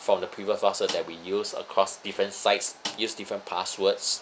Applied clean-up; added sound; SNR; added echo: none; Snare drum; 14 dB; none.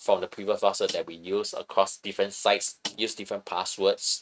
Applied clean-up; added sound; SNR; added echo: neural mask model RNNoise.